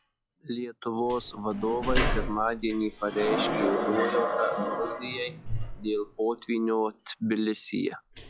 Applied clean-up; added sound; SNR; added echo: classical method log-MMSE.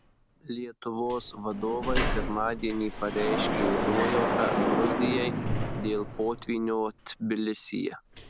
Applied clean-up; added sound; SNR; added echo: none; Sliding door; 0 dB; none.